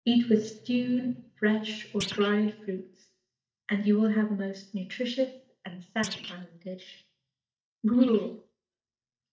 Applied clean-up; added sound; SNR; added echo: neural mask model DeepFilterNet 3.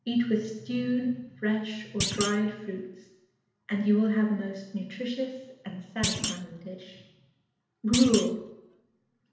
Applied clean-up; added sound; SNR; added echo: none; Thump, thud; 5 dB; reverberation time 0.8 s.